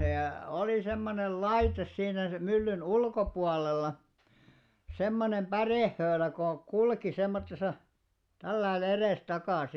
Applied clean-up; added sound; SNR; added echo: none; none; none; none.